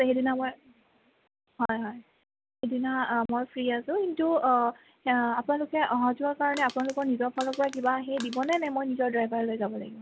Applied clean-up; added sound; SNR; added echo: none; Crushing; 16 dB; none.